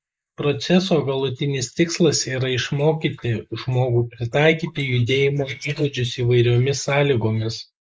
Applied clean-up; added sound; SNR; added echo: neural mask model Resemble Enhance denoiser.